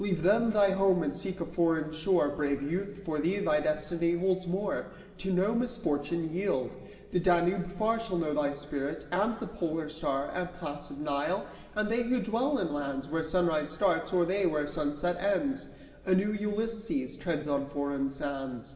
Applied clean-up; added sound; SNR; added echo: none; none; none; reverberation time 1.9 s.